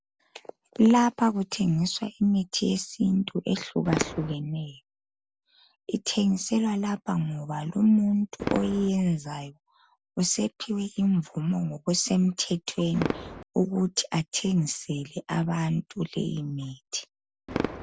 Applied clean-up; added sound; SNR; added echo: none; Fireworks; 14 dB; none.